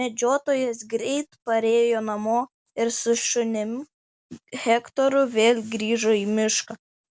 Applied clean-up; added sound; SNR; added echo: none; none; none; none.